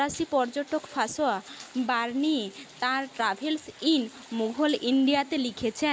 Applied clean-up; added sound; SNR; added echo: none; none; none; none.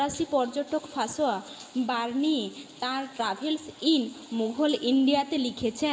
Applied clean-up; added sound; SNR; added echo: none; none; none; reverberation time 1.5 s.